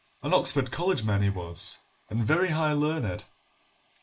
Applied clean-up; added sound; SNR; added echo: neural mask model Resemble Enhance denoiser.